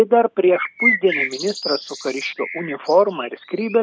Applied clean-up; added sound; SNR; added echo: none; Bird; 6 dB; none.